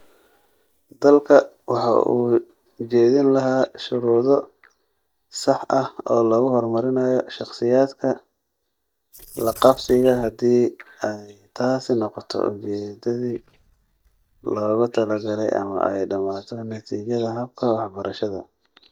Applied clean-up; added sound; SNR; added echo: neural mask model DeepFilterNet 3.